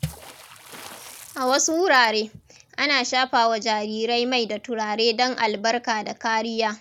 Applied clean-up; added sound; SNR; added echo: none; Water / Splash, splatter; 20 dB; none.